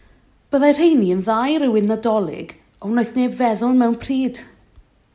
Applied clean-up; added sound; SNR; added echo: none; none; none; none.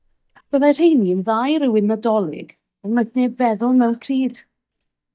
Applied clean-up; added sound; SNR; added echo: neural mask model DeepFilterNet 3.